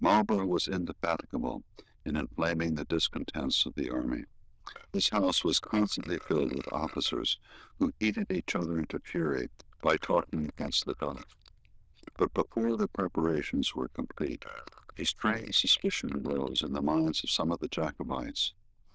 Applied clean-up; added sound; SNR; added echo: neural diffusion model UNIVERSE++.